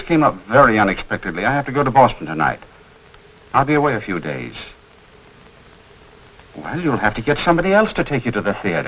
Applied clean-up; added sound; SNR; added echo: none; none; none; none.